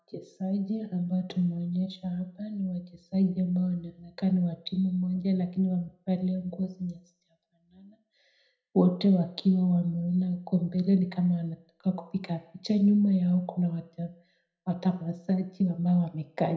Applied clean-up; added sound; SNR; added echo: none; none; none; reverberation time 0.5 s.